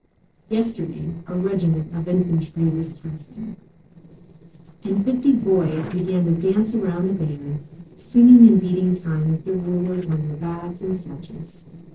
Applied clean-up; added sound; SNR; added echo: neural separator model SepFormer DNS4.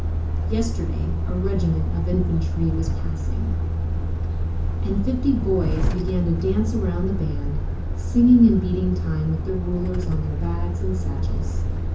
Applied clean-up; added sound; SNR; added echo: none; Truck; -1 dB; reverberation time 0.6 s.